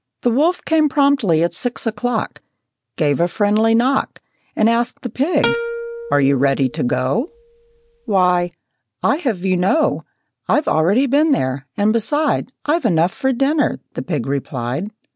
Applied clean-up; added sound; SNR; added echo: none; Plucked string instrument; 9 dB; none.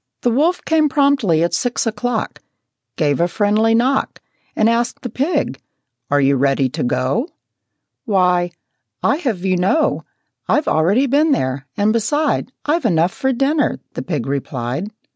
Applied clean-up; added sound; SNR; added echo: none; none; none; none.